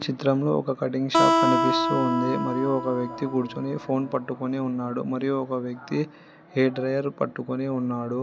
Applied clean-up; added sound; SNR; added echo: none; Acoustic guitar; 0 dB; none.